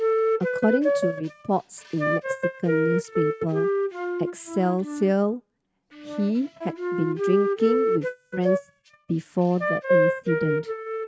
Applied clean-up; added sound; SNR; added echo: neural mask model RNNoise.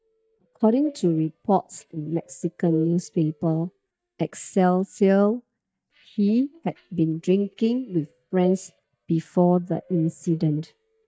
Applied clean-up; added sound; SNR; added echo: neural mask model DeepFilterNet 3.